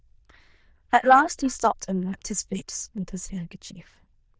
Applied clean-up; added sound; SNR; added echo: neural diffusion model UNIVERSE++.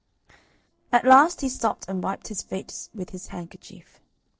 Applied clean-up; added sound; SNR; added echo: neural separator model SepFormer DNS4.